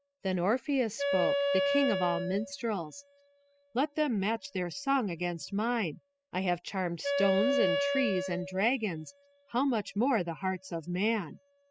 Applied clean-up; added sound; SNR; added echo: classical method spectral subtraction.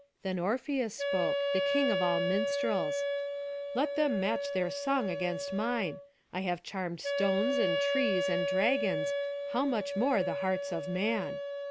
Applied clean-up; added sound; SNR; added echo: none; Wind instrument, woodwind instrument; 0 dB; none.